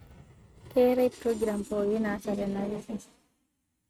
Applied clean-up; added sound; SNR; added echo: neural mask model RNNoise.